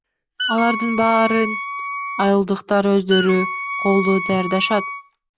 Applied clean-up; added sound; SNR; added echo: none; Wind instrument, woodwind instrument; 7 dB; none.